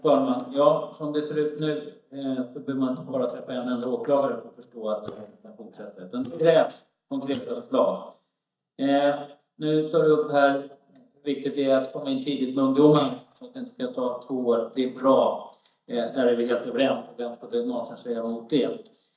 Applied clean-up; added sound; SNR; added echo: neural mask model DeepFilterNet 3.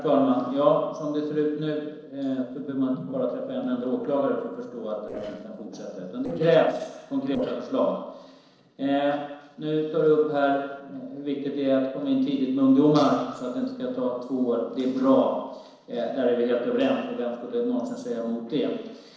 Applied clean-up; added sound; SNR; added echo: neural separator model SepFormer DNS4.